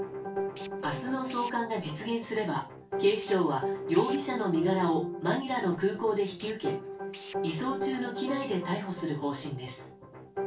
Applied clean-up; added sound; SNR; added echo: none; Tools; 18 dB; reverberation time 0.2 s.